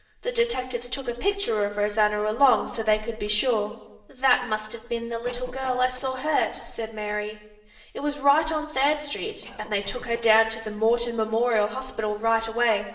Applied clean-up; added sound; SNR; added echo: neural separator model SepFormer DNS4.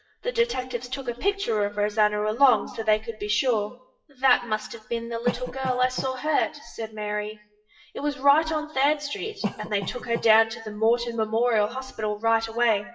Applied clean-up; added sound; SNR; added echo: classical method WPE with log-MMSE.